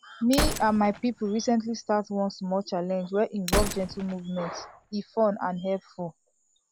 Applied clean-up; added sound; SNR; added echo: none; Gunshot, gunfire; 7 dB; none.